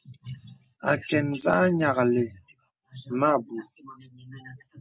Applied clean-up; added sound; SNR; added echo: none; none; none; none.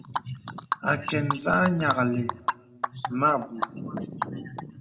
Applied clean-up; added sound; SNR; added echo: none; Animal; 6 dB; reverberation time 0.5 s.